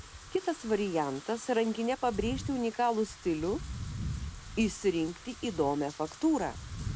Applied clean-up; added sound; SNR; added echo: none; Wind / Rain; 10 dB; none.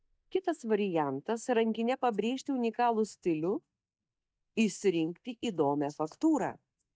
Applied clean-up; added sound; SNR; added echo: neural mask model DeepFilterNet 3.